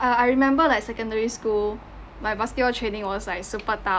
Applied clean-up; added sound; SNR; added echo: none; none; none; none.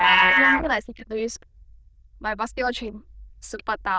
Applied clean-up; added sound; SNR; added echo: neural diffusion model UNIVERSE++.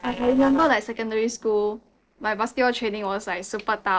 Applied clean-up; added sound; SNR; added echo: neural separator model SepFormer DNS4.